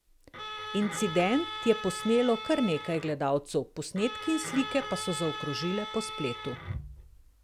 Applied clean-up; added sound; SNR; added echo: none; Bowed string instrument; 9 dB; none.